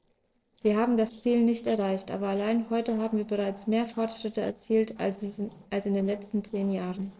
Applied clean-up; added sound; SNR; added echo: neural separator model SepFormer DNS4.